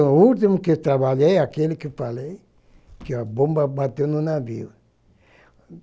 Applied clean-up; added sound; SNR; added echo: none; none; none; none.